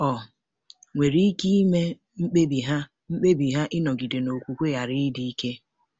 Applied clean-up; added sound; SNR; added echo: none; none; none; none.